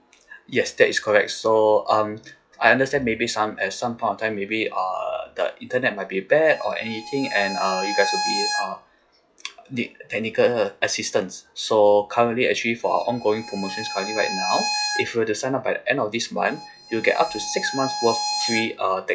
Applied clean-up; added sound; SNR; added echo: classical method log-MMSE.